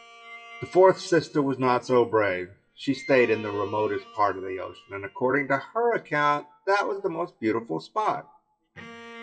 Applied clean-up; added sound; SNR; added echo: classical method WPE with log-MMSE.